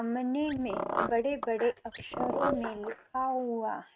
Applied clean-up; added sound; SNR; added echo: neural mask model RNNoise.